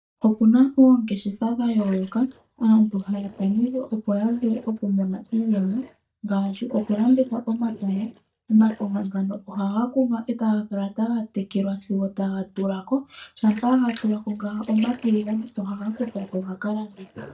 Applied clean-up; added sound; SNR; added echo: neural mask model DeepFilterNet 3.